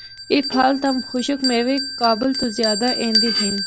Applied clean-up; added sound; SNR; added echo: none; Bell; 5 dB; none.